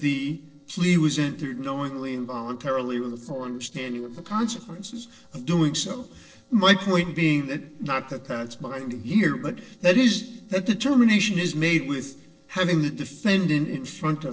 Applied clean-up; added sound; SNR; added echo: neural separator model SepFormer DNS4.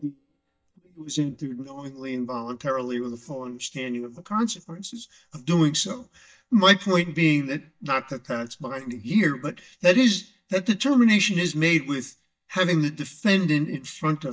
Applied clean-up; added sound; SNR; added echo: neural mask model DeepFilterNet 3.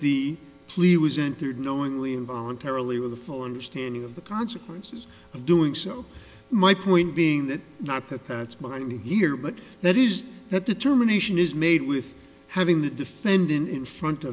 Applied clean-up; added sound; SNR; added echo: none; none; none; none.